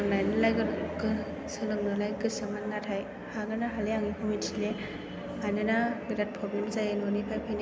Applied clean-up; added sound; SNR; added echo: none; none; none; none.